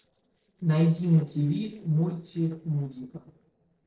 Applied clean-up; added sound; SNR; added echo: neural separator model SepFormer DNS4.